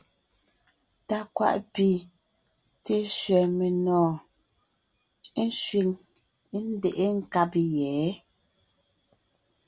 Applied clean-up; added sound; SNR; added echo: none; none; none; none.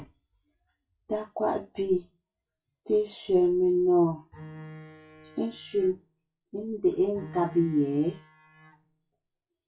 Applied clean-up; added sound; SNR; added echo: classical method WPE with log-MMSE.